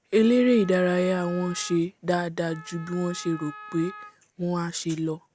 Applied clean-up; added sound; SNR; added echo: none; Wind instrument, woodwind instrument; 18 dB; none.